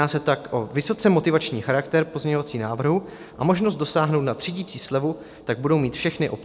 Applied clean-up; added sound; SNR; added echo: none; none; none; none.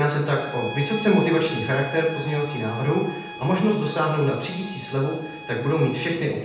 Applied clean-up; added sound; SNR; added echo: none; Bowed string instrument; 14 dB; reverberation time 0.9 s.